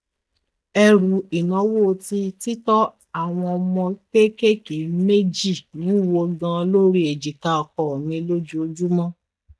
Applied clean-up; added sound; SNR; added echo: neural mask model DeepFilterNet 3.